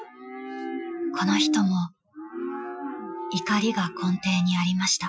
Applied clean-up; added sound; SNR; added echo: classical method Wiener filter.